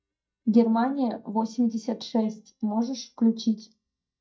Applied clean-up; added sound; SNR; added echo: neural mask model DeepFilterNet 3.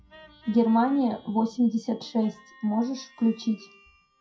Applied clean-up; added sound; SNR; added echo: classical method WPE with log-MMSE.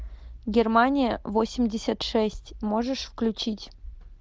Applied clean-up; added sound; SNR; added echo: none; none; none; none.